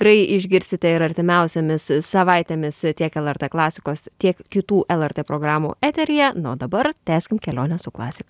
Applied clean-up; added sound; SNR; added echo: none; none; none; none.